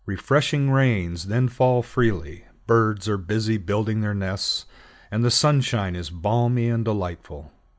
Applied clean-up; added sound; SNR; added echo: none; none; none; none.